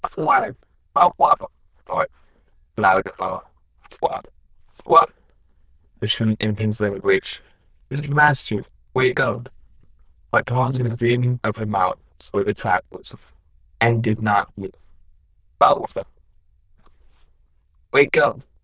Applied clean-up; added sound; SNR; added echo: neural diffusion model UNIVERSE++.